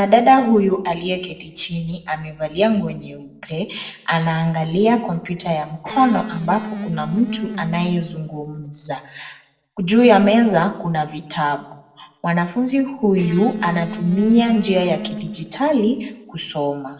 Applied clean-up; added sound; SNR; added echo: neural separator model SepFormer DNS4.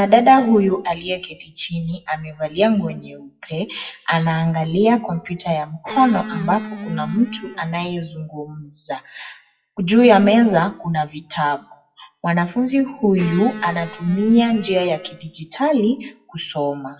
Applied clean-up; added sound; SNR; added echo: classical method WPE with log-MMSE.